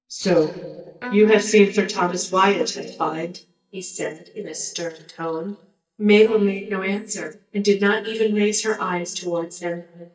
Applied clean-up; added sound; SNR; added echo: neural mask model DeepFilterNet 3.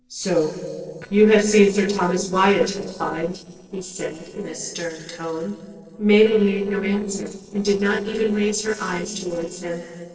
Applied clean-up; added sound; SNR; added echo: neural separator model SepFormer DNS4.